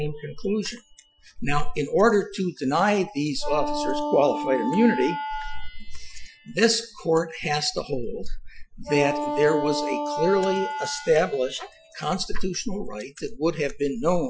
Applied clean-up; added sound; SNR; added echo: classical method Wiener filter.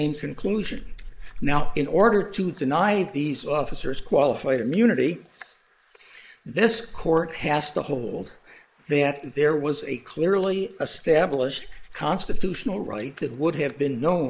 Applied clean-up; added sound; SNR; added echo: neural mask model Resemble Enhance denoiser.